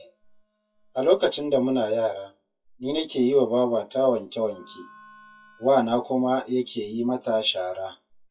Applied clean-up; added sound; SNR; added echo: classical method WPE with log-MMSE.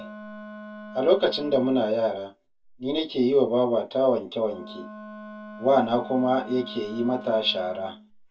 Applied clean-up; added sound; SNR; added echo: none; Wind instrument, woodwind instrument; 17 dB; reverberation time 0.1 s.